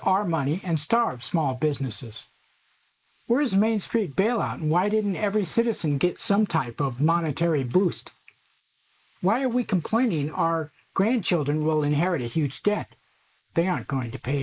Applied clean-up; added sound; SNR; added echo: neural mask model Resemble Enhance denoiser.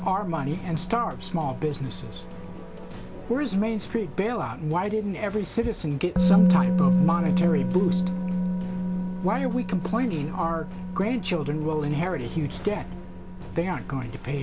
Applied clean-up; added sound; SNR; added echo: none; Musical instrument; 0 dB; none.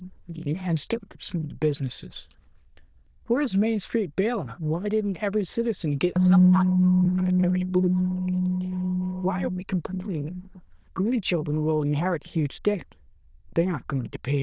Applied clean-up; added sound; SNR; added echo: neural diffusion model UNIVERSE++.